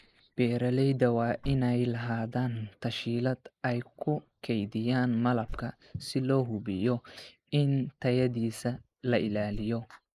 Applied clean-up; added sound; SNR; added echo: neural mask model Resemble Enhance denoiser.